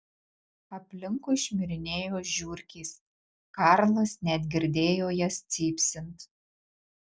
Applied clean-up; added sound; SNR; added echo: none; none; none; none.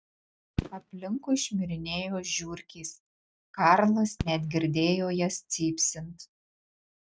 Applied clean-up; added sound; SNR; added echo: neural mask model RNNoise.